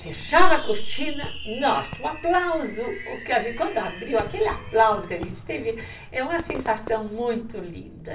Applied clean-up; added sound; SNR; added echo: none; Fireworks; 17 dB; reverberation time 0.3 s.